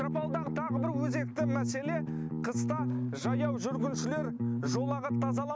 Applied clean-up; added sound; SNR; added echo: none; Bass guitar; -4 dB; none.